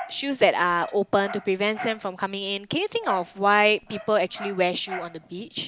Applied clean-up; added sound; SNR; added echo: none; Dog; 15 dB; none.